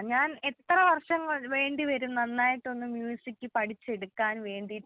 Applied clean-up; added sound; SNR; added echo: none; none; none; none.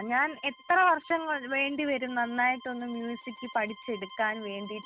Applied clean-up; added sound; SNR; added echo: none; Bowed string instrument; 19 dB; none.